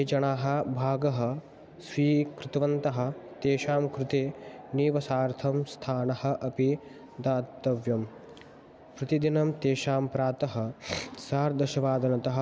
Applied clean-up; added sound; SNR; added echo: none; Brass instrument; 14 dB; none.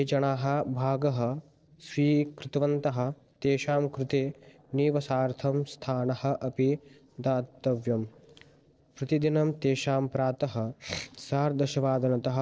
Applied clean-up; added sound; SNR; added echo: neural separator model SepFormer DNS4.